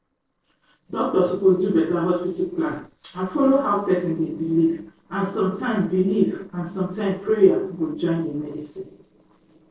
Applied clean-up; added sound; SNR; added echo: neural separator model SepFormer DNS4.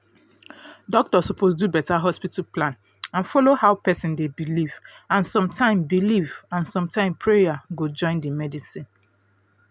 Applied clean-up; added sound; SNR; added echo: none; none; none; none.